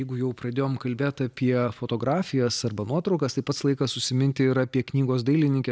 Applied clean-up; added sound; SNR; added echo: none; none; none; none.